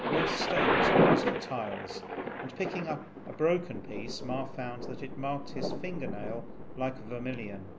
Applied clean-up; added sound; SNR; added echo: none; Thunder; -4 dB; none.